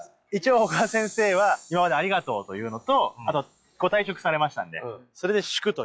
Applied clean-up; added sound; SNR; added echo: classical method log-MMSE.